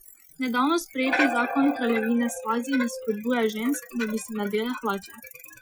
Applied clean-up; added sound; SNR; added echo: classical method Wiener filter.